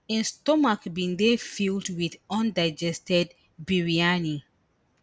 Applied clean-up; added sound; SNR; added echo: none; none; none; none.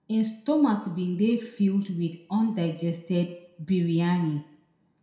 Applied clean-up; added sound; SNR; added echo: none; none; none; reverberation time 0.5 s.